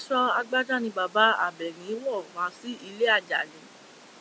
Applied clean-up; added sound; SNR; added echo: none; none; none; none.